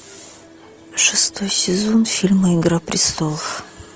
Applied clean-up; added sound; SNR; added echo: none; none; none; none.